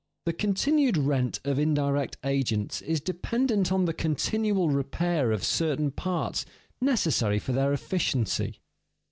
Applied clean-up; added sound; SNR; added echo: none; none; none; none.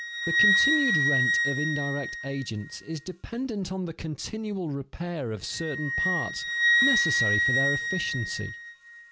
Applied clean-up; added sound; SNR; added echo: none; Wind instrument, woodwind instrument; -4 dB; none.